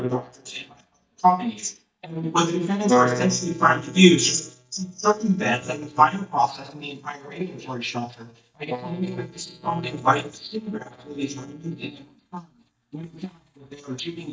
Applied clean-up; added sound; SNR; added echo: neural mask model DeepFilterNet 3.